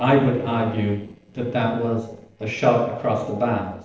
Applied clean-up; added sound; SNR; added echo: neural separator model SepFormer DNS4.